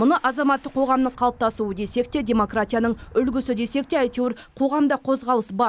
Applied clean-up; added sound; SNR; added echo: none; none; none; none.